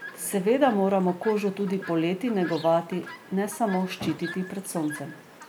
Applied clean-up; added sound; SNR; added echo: none; Chirp, tweet; 16 dB; none.